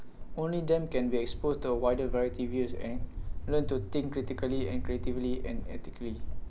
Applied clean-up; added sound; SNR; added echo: none; Walk, footsteps; 1 dB; none.